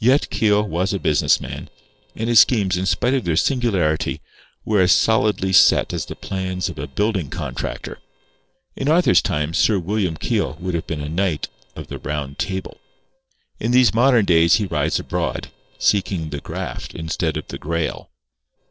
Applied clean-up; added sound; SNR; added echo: neural separator model SepFormer DNS4.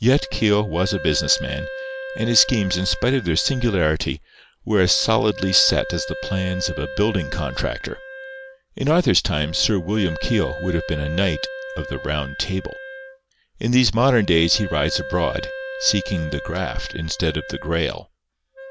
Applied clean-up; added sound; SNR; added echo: none; Wind instrument, woodwind instrument; 12 dB; none.